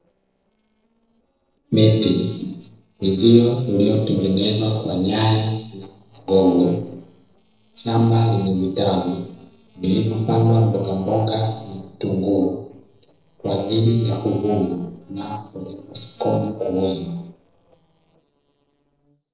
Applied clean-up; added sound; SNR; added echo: neural separator model SepFormer DNS4.